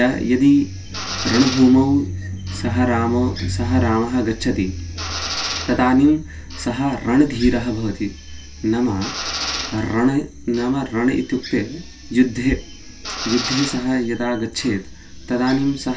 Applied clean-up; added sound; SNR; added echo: none; Drill; 13 dB; reverberation time 0.2 s.